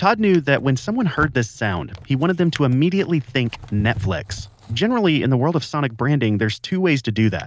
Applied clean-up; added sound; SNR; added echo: none; Drawer open or close; 17 dB; none.